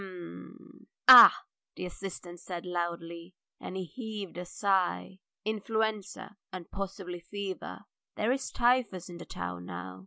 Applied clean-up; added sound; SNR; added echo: none; none; none; none.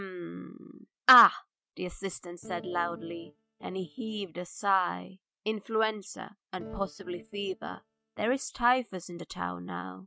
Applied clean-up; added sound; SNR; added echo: neural mask model RNNoise.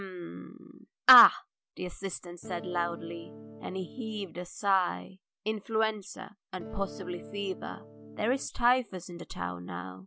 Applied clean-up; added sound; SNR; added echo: none; Electric guitar / Strum; 14 dB; none.